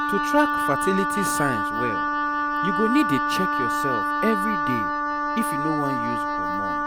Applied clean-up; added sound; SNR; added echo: none; Wind instrument, woodwind instrument; -3 dB; none.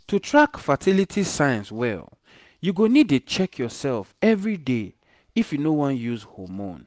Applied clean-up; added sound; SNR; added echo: none; none; none; none.